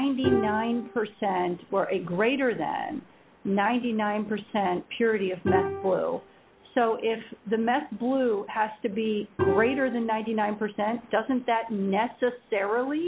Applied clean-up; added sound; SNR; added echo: none; Bowed string instrument; 7 dB; none.